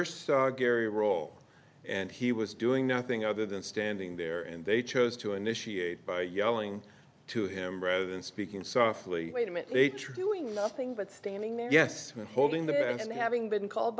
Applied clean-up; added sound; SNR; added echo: none; none; none; none.